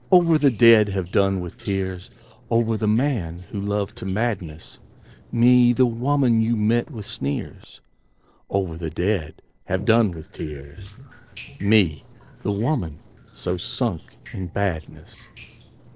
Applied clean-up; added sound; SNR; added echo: neural separator model SepFormer DNS4.